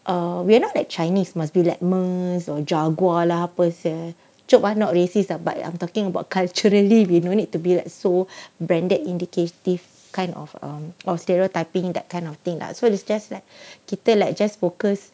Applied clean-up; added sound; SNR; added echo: none; none; none; none.